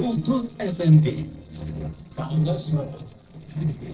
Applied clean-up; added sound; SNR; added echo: neural separator model SepFormer DNS4.